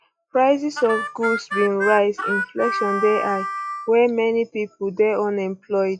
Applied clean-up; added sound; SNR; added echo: classical method log-MMSE.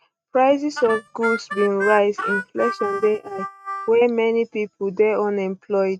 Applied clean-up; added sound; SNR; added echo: neural mask model RNNoise.